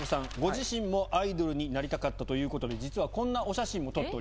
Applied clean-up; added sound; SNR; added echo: none; Mechanical fan; 11 dB; none.